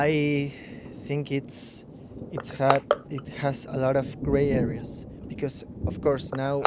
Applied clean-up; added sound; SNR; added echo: none; Thunder + Crushing; 4 dB; none.